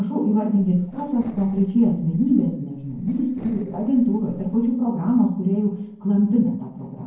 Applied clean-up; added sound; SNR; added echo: neural separator model SepFormer DNS4.